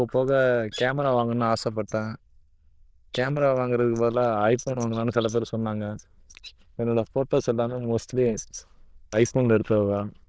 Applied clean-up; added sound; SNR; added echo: neural diffusion model UNIVERSE++.